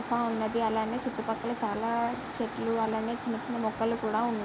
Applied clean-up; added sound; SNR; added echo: none; none; none; none.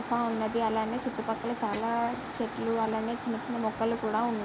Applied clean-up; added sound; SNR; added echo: none; Snare drum; 20 dB; none.